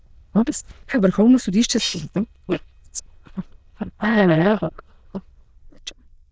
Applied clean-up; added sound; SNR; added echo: neural diffusion model UNIVERSE++.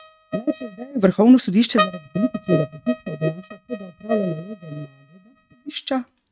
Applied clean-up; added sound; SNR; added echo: neural mask model RNNoise.